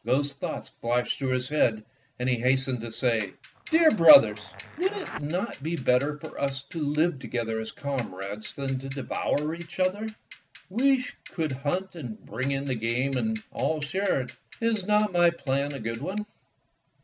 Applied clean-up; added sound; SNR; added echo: none; Zipper (clothing) + Clock; 16 dB; none.